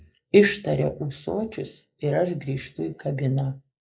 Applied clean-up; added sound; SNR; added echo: neural mask model Resemble Enhance denoiser.